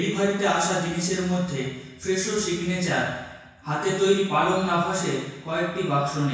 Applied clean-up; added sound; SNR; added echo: none; none; none; reverberation time 1.1 s.